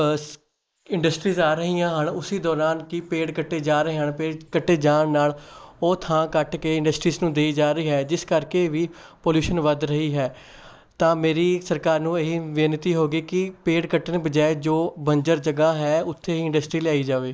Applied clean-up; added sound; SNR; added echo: neural mask model Resemble Enhance denoiser.